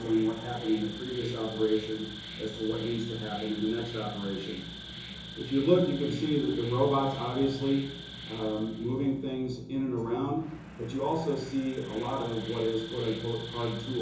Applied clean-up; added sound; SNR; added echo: none; Insect; 15 dB; reverberation time 0.7 s.